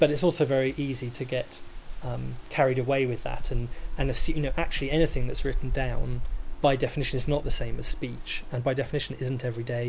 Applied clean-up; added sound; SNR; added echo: none; Rain; 2 dB; none.